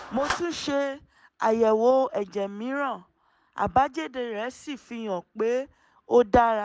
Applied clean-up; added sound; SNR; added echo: none; Clapping; 18 dB; none.